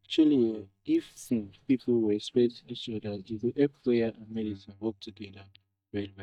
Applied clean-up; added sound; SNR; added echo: neural mask model DeepFilterNet 3.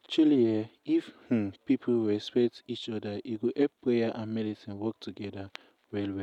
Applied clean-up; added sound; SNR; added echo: none; none; none; none.